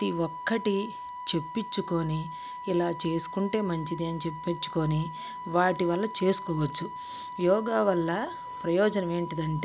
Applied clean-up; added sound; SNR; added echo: none; Wind instrument, woodwind instrument; 11 dB; none.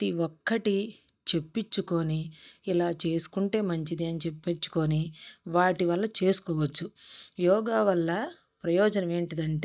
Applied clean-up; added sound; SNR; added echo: neural mask model DeepFilterNet 3.